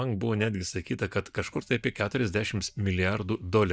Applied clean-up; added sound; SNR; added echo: neural mask model DeepFilterNet 3.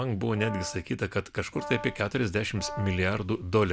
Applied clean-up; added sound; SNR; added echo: none; Brass instrument; 13 dB; none.